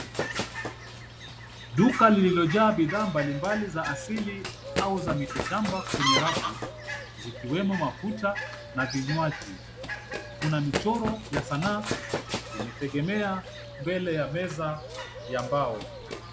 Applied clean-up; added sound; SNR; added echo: none; Fowl + Run; 6 dB; none.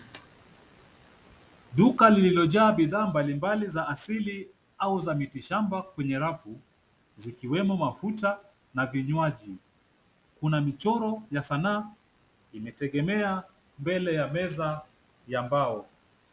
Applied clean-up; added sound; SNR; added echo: none; none; none; none.